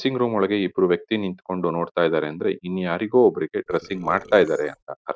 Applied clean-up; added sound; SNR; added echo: neural separator model SepFormer DNS4.